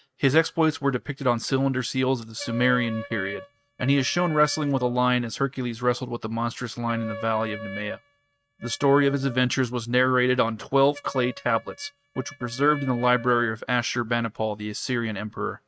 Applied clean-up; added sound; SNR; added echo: neural mask model RNNoise.